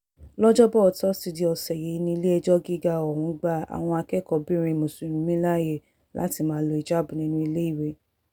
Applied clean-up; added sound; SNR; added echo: none; none; none; none.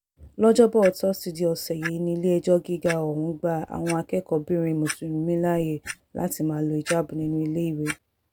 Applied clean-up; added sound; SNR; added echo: none; Clock; 17 dB; none.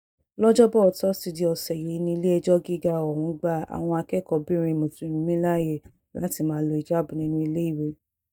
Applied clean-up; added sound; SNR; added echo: neural mask model DeepFilterNet 3.